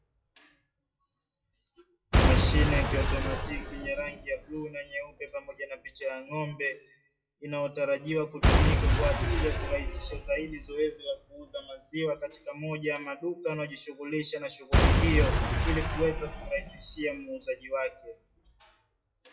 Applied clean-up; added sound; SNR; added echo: classical method WPE with log-MMSE.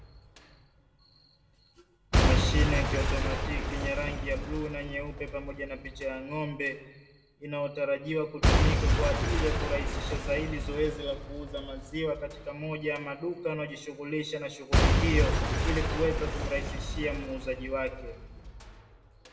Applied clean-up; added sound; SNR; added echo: none; Shatter / Crushing / Boom; -4 dB; reverberation time 0.8 s.